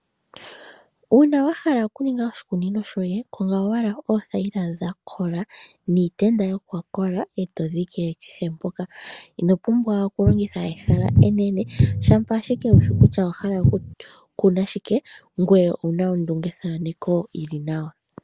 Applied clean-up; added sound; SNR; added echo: none; Bass guitar; -4 dB; none.